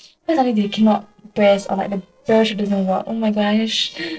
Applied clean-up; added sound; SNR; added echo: neural separator model SepFormer DNS4.